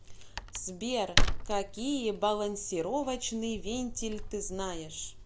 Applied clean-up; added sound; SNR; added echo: none; Tearing / Wood; -1 dB; none.